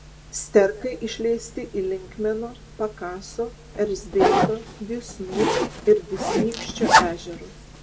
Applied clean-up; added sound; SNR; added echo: none; Zipper (clothing); 1 dB; reverberation time 0.9 s.